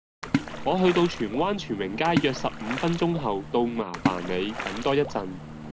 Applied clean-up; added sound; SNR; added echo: none; Splash, splatter; 6 dB; none.